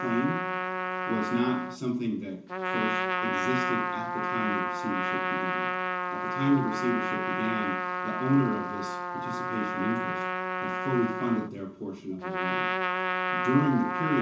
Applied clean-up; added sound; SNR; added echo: none; Trumpet; 0 dB; reverberation time 0.9 s.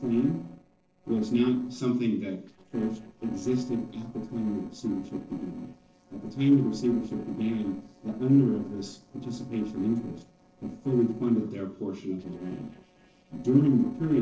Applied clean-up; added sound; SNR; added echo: neural separator model SepFormer DNS4.